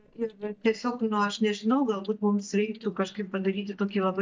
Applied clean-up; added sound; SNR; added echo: neural mask model DeepFilterNet 3.